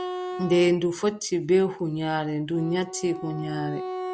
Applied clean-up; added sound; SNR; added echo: none; Wind instrument, woodwind instrument; 11 dB; none.